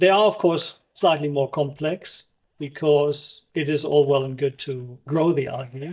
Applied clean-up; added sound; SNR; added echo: neural mask model DeepFilterNet 3.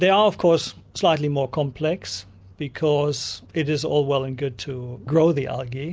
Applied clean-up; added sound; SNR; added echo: none; none; none; none.